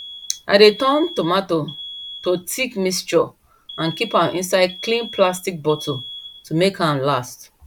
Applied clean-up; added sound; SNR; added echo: none; Alarm; 17 dB; none.